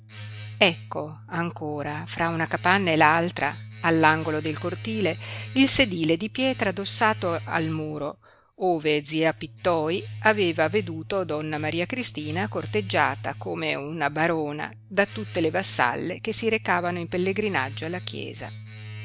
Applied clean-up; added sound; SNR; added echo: none; Domestic sounds, home sounds; 14 dB; none.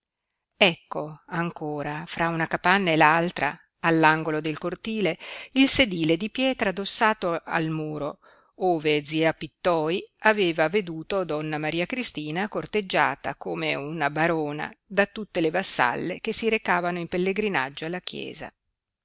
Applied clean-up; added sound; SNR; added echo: none; none; none; none.